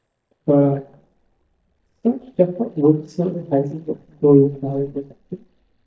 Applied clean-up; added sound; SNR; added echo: neural mask model DeepFilterNet 3.